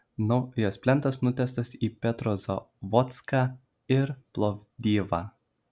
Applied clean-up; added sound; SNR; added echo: none; none; none; none.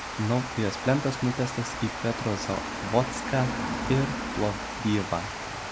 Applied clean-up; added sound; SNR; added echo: none; Water; 5 dB; none.